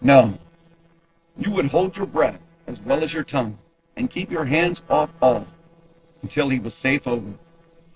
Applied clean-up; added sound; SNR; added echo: neural separator model SepFormer DNS4.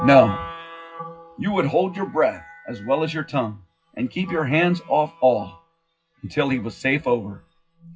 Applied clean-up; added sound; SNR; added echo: classical method WPE with log-MMSE.